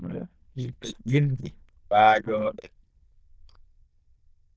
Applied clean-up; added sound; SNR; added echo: neural diffusion model UNIVERSE++.